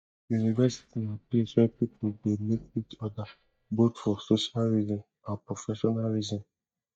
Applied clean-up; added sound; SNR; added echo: neural mask model DeepFilterNet 3.